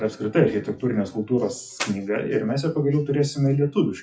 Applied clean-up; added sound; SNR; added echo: classical method WPE with log-MMSE.